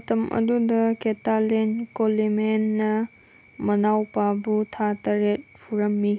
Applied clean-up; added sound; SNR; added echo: none; none; none; none.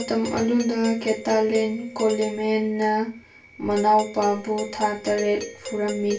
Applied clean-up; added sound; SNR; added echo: none; Doorbell; 14 dB; reverberation time 0.3 s.